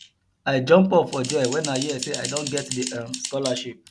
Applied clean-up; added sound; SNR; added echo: none; Typing; 11 dB; none.